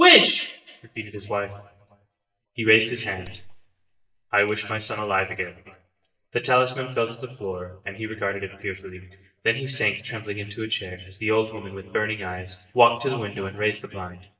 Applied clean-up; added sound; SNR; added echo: neural mask model DeepFilterNet 3.